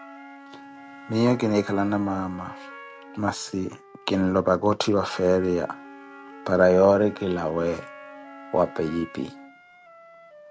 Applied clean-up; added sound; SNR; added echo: none; Wind instrument, woodwind instrument + Wind instrument, woodwind instrument; 19 dB; none.